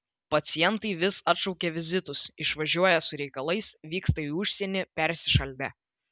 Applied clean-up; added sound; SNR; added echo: none; none; none; none.